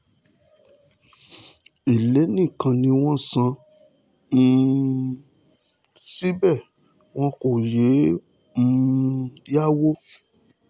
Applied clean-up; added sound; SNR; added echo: none; none; none; none.